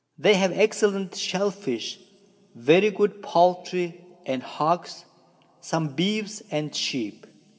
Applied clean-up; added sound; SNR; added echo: none; none; none; reverberation time 1.9 s.